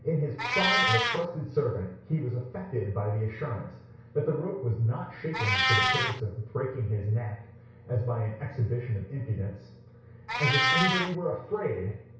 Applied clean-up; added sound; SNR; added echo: none; Meow; 2 dB; reverberation time 0.6 s.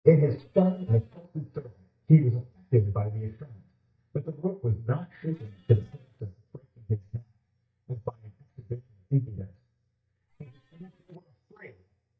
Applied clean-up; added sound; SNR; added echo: neural mask model DeepFilterNet 3.